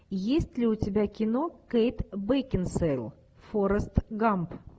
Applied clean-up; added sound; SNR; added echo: none; none; none; none.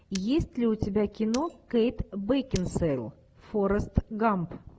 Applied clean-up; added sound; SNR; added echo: none; Shatter; 16 dB; none.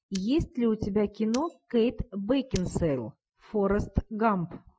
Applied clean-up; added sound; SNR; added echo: classical method Wiener filter.